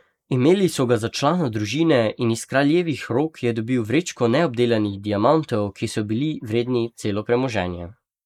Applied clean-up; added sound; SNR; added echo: neural mask model Resemble Enhance denoiser.